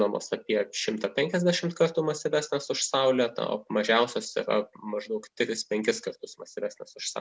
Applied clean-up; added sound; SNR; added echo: none; none; none; none.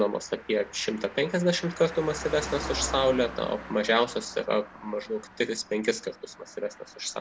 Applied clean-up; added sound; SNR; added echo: none; Car passing by; 13 dB; none.